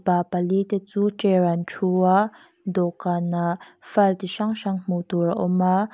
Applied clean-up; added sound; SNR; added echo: none; none; none; none.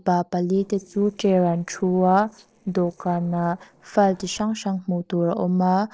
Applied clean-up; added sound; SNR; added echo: neural separator model SepFormer DNS4.